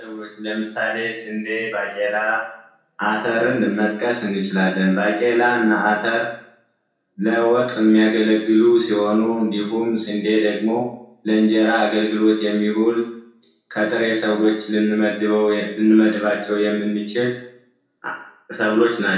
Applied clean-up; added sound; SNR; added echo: none; none; none; reverberation time 0.5 s.